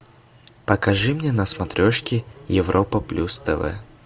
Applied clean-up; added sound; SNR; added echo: none; none; none; none.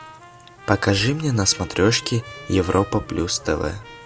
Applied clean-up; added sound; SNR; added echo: none; Trumpet; 19 dB; none.